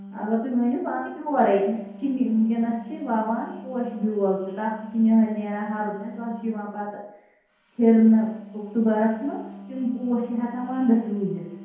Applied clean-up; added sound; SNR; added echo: none; Wind instrument, woodwind instrument; 17 dB; reverberation time 0.9 s.